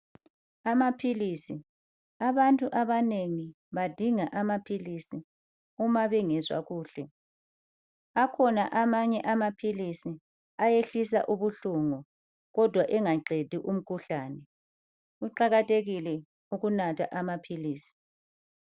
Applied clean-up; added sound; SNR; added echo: none; none; none; none.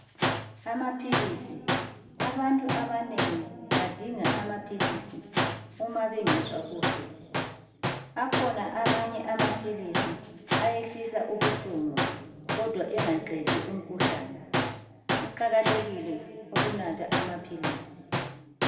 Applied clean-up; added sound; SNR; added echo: none; Tools; -1 dB; reverberation time 1.9 s.